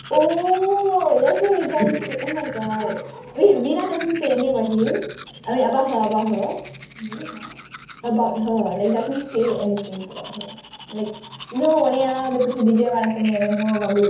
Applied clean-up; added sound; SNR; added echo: none; Domestic sounds, home sounds; 15 dB; reverberation time 0.6 s.